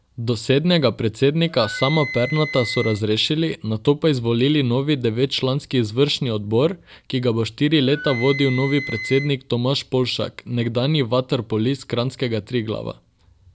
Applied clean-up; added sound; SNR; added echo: none; Wind instrument, woodwind instrument; 13 dB; none.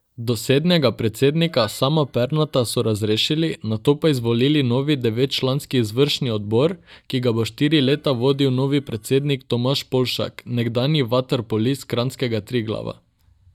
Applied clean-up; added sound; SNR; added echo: neural mask model DeepFilterNet 3.